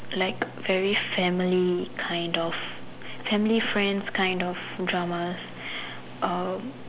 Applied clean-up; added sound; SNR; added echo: none; none; none; none.